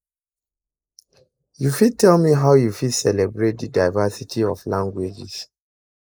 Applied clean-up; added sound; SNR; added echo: neural mask model Resemble Enhance denoiser.